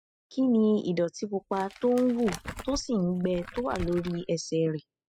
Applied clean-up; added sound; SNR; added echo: classical method spectral subtraction.